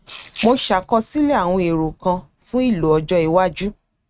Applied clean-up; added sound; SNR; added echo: neural mask model RNNoise.